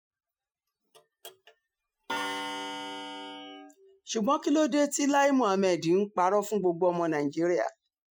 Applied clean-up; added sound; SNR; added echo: classical method Wiener filter.